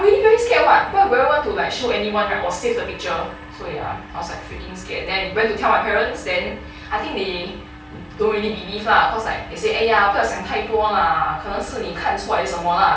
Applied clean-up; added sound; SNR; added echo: none; Bass drum; 20 dB; reverberation time 0.5 s.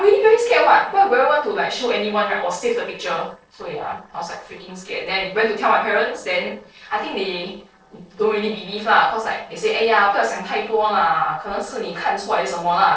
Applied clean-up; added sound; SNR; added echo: neural separator model SepFormer DNS4.